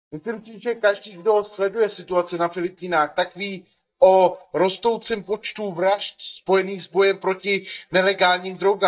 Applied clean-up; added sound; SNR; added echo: neural mask model DeepFilterNet 3.